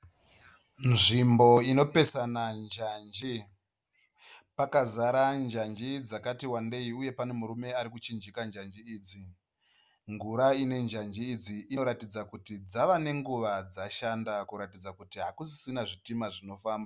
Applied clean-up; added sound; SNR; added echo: none; none; none; none.